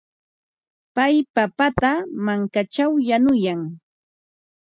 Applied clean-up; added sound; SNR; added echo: neural mask model RNNoise.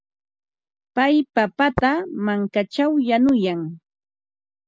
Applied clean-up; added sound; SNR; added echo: none; Tap; 15 dB; none.